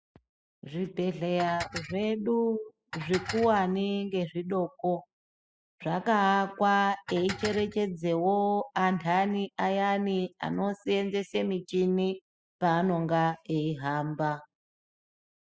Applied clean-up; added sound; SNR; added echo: classical method spectral subtraction.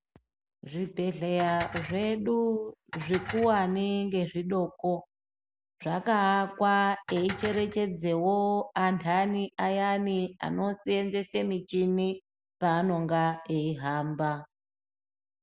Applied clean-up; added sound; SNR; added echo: none; Dishes, pots, and pans; 12 dB; none.